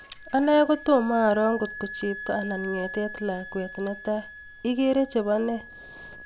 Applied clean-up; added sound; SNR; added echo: none; Wind instrument, woodwind instrument; 14 dB; none.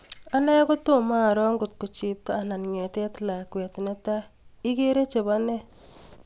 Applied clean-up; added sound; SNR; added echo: none; none; none; none.